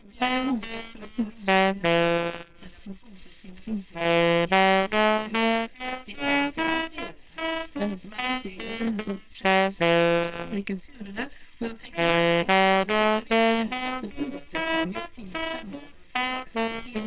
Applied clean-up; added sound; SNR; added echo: neural separator model SepFormer WHAMR!.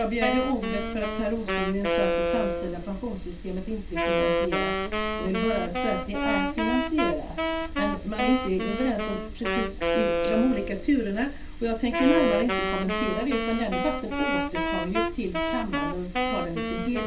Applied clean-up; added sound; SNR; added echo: none; Wind instrument, woodwind instrument; 0 dB; reverberation time 0.2 s.